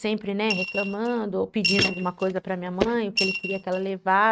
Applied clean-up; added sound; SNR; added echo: neural mask model RNNoise.